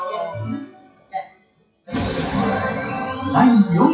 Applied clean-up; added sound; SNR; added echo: classical method WPE with log-MMSE.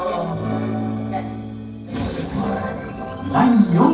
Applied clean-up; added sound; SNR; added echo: neural separator model SepFormer DNS4.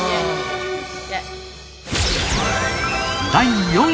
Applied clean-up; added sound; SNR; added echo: none; none; none; none.